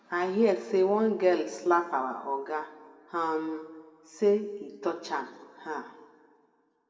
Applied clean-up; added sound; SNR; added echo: none; none; none; reverberation time 1.3 s.